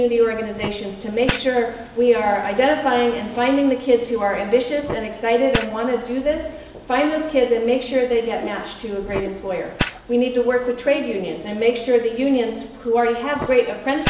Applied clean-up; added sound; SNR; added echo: none; Fire; 14 dB; none.